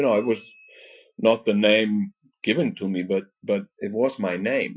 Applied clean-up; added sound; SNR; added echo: classical method Wiener filter.